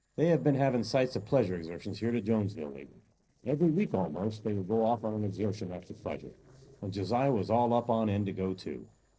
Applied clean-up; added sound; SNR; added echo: neural separator model SepFormer DNS4.